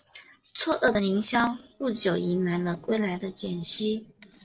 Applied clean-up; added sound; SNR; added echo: neural separator model SepFormer DNS4.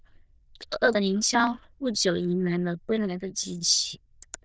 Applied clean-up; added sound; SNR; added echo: neural diffusion model UNIVERSE++.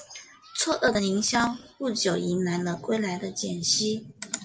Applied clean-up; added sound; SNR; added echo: none; none; none; none.